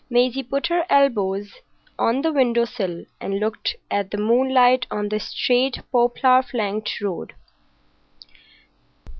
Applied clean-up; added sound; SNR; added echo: none; none; none; none.